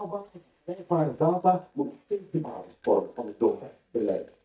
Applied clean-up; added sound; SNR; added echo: neural mask model DeepFilterNet 3.